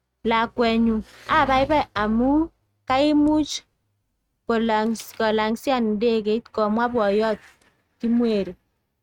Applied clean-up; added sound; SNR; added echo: neural mask model RNNoise.